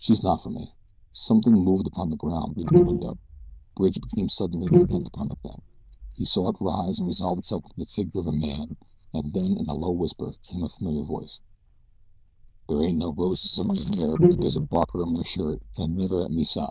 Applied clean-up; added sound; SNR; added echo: neural diffusion model UNIVERSE++.